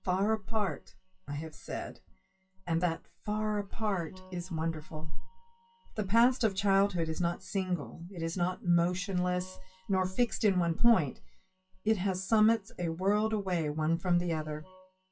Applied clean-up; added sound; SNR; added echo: classical method WPE with log-MMSE.